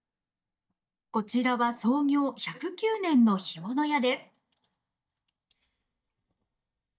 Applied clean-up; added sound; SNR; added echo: neural mask model DeepFilterNet 3.